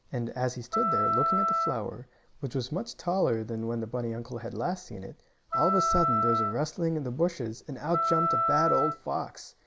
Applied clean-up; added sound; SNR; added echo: none; Wind instrument, woodwind instrument; -2 dB; none.